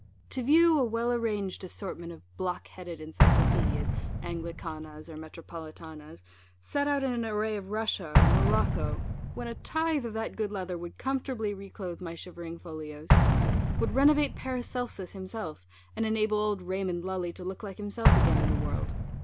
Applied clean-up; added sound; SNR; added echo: none; Explosion; -2 dB; none.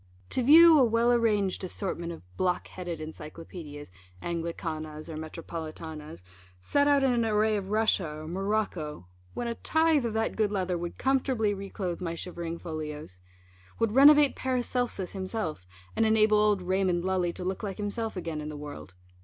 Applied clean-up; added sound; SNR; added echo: none; none; none; none.